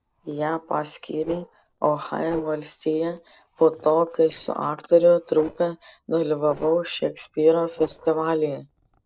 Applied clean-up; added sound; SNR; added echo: neural separator model SepFormer DNS4.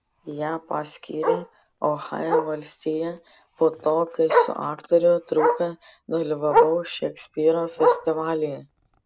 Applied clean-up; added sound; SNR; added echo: none; Bark; 2 dB; none.